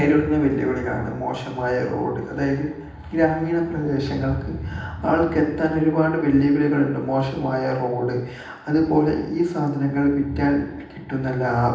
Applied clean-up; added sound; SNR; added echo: none; none; none; reverberation time 0.9 s.